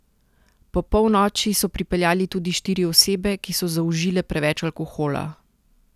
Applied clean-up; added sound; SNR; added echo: none; none; none; none.